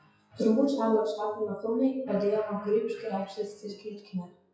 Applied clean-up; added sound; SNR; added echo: classical method WPE with log-MMSE.